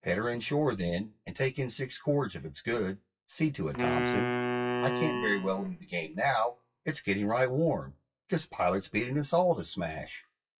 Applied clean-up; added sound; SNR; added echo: classical method WPE with log-MMSE.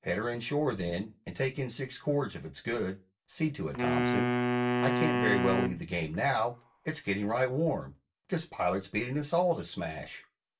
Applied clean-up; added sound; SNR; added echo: none; Wind instrument, woodwind instrument; -2 dB; reverberation time 0.2 s.